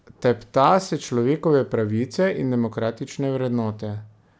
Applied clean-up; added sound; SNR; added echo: none; none; none; none.